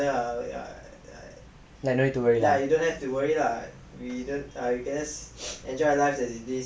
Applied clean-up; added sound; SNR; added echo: none; none; none; none.